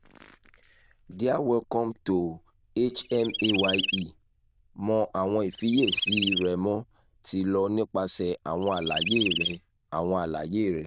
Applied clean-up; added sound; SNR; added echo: neural diffusion model UNIVERSE++.